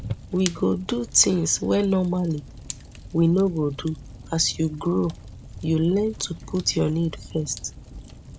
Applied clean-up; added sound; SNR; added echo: none; Fire; 14 dB; none.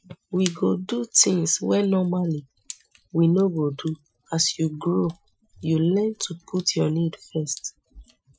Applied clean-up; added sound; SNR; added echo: classical method Wiener filter.